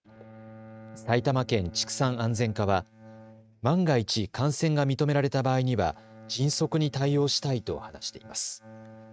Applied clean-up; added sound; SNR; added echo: neural mask model RNNoise.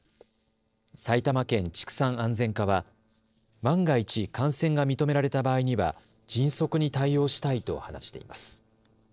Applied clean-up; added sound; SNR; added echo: neural separator model SepFormer DNS4.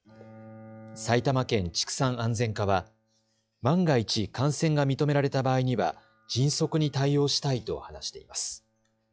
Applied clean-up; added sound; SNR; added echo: classical method log-MMSE.